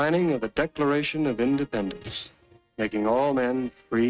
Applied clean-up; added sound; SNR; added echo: neural mask model RNNoise.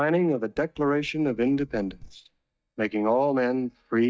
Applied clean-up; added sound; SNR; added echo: neural mask model DeepFilterNet 3.